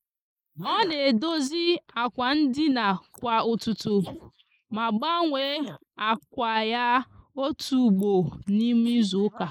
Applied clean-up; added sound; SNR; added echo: neural mask model Resemble Enhance denoiser.